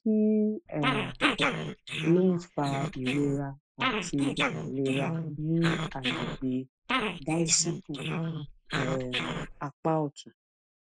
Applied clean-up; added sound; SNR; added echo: neural mask model Resemble Enhance denoiser.